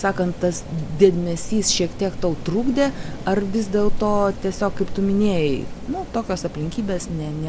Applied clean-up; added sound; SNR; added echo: none; Rain; 5 dB; none.